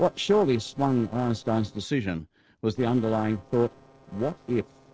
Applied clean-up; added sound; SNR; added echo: neural separator model SepFormer DNS4.